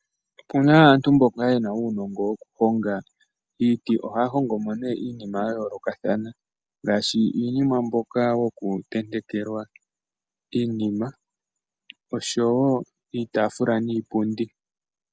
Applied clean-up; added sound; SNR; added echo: none; none; none; none.